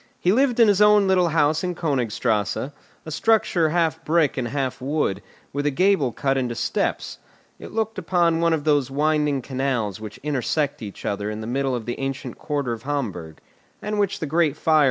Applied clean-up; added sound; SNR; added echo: none; none; none; none.